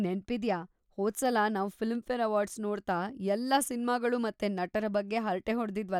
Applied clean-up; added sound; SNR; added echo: none; none; none; none.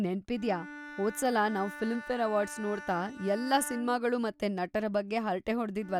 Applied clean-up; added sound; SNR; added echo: none; Bowed string instrument; 15 dB; none.